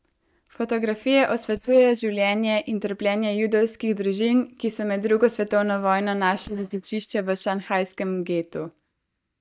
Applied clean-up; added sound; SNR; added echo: neural mask model DeepFilterNet 3.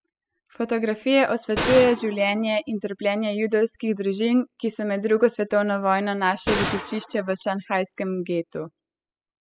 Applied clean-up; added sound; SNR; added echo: classical method spectral subtraction.